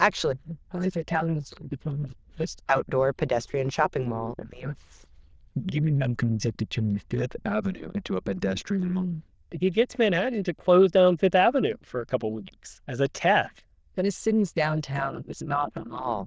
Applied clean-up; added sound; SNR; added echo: neural diffusion model UNIVERSE++.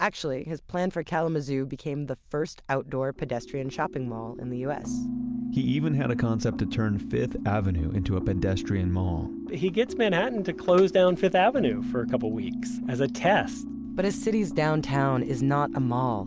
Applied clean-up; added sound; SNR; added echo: none; none; none; none.